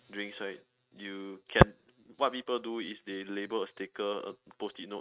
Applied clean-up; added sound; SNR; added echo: neural mask model RNNoise.